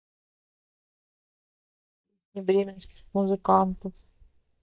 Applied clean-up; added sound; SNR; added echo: neural mask model DeepFilterNet 3.